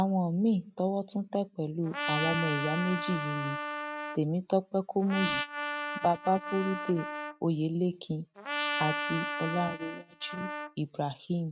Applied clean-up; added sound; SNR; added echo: neural mask model RNNoise.